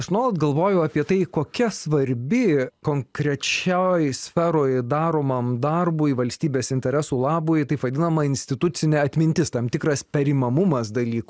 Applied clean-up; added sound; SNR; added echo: none; none; none; none.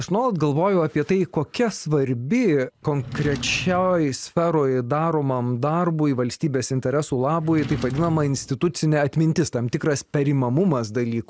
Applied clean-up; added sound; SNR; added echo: none; Drawer open or close; 13 dB; none.